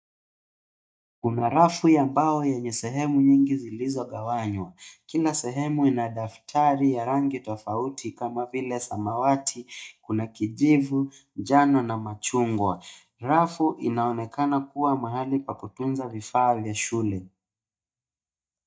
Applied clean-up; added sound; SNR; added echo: neural mask model DeepFilterNet 3.